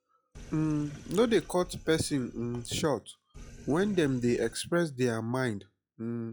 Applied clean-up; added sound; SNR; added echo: classical method log-MMSE.